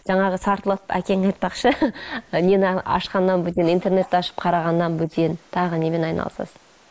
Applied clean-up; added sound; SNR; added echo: neural mask model Resemble Enhance denoiser.